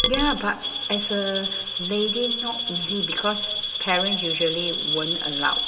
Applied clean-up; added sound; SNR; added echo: none; Coin (dropping) / Glass; -1 dB; reverberation time 2.4 s.